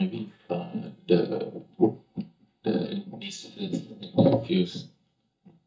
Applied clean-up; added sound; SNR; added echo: neural mask model DeepFilterNet 3.